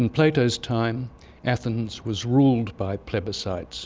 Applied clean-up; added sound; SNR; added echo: none; none; none; none.